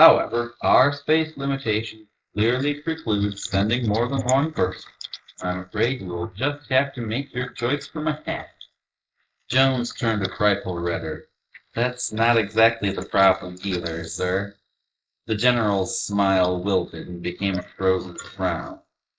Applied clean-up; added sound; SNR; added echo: neural mask model Resemble Enhance denoiser.